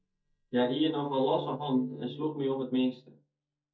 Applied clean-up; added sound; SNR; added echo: neural mask model DeepFilterNet 3.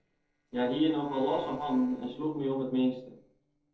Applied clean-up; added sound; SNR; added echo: neural separator model SepFormer DNS4.